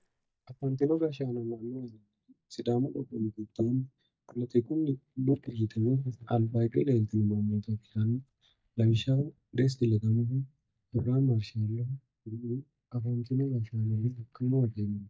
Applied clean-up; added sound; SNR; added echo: neural mask model DeepFilterNet 3.